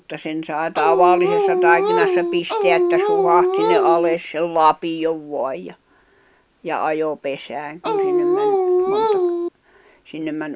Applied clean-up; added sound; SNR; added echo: none; Dog; -4 dB; none.